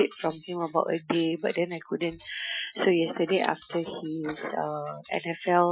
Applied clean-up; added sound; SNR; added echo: classical method Wiener filter.